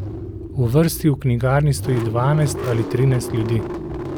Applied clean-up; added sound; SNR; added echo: none; Engine starting / Car; 9 dB; none.